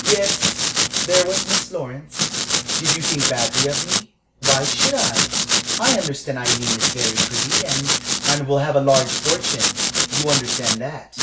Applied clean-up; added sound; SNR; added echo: none; Domestic sounds, home sounds; -3 dB; none.